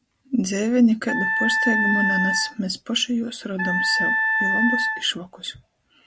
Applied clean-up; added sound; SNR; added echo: none; Wind instrument, woodwind instrument; -1 dB; none.